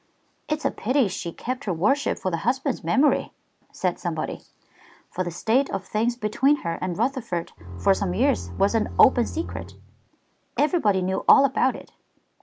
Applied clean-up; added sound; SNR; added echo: none; Bowed string instrument; 10 dB; none.